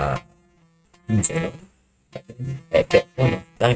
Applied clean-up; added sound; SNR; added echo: neural mask model RNNoise.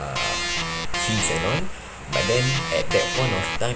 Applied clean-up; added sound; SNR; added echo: none; Organ; 0 dB; none.